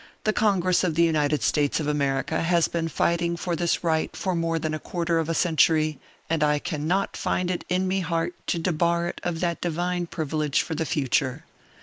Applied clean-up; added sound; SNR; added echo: neural mask model Resemble Enhance denoiser.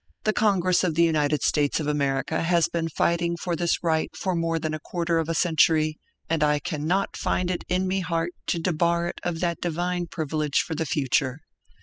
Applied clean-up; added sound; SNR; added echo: classical method spectral subtraction.